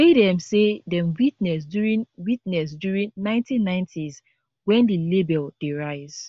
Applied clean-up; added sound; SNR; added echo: none; none; none; none.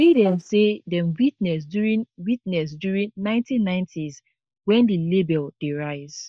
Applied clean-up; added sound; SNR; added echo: neural mask model DeepFilterNet 3.